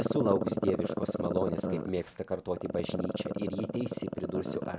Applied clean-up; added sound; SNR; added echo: none; Growling; 1 dB; none.